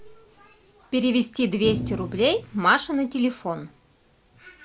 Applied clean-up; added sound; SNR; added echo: none; Thump, thud; 7 dB; none.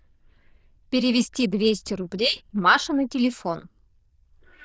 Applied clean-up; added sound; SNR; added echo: neural diffusion model UNIVERSE++.